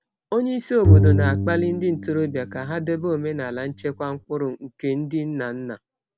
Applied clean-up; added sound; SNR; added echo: none; Bowed string instrument; -3 dB; none.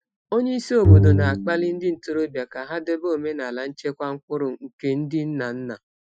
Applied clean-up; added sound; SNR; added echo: classical method Wiener filter.